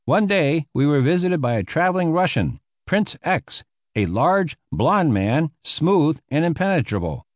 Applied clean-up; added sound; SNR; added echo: none; none; none; none.